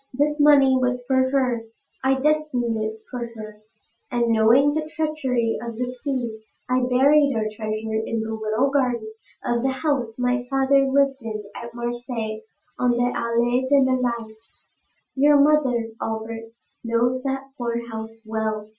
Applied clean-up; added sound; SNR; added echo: classical method Wiener filter.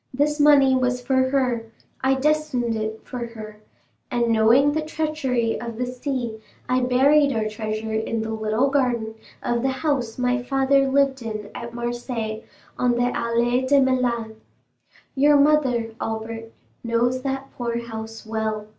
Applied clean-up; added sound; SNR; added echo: none; none; none; none.